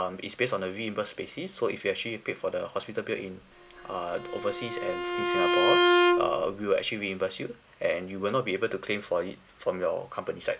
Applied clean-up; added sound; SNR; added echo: none; Bowed string instrument; -4 dB; none.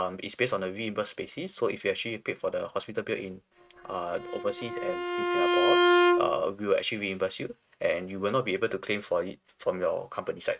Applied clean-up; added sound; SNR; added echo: neural mask model RNNoise.